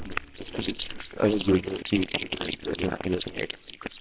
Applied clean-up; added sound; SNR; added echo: neural separator model SepFormer WHAMR!.